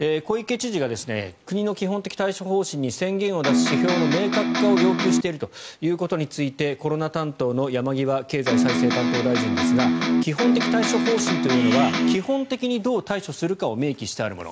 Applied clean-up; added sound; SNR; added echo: none; Electric guitar; -4 dB; none.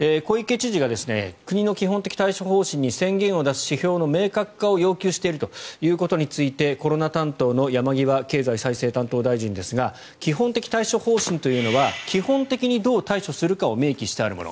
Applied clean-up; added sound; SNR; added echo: none; none; none; none.